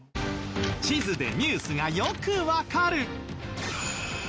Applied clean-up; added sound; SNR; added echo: none; none; none; none.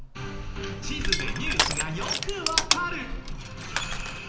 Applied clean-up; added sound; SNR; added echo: none; Crushing; -4 dB; reverberation time 0.8 s.